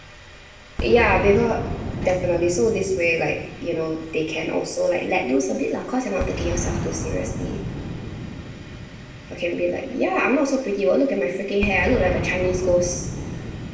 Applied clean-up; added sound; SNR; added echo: none; Boom; 8 dB; reverberation time 1.0 s.